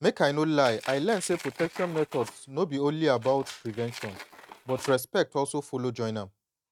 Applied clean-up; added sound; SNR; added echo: neural mask model RNNoise.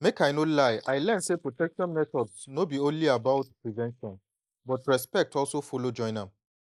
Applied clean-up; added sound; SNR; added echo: neural mask model Resemble Enhance denoiser.